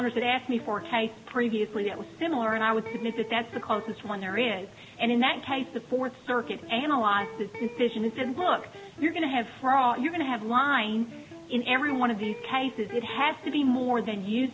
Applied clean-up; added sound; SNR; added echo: none; Electric guitar; 17 dB; none.